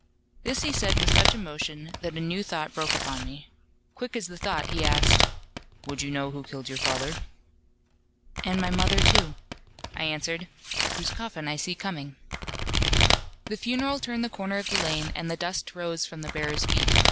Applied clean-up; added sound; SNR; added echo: none; Domestic sounds, home sounds; -4 dB; none.